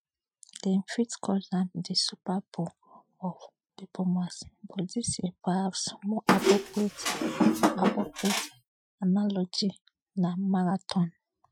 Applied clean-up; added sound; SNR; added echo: classical method Wiener filter.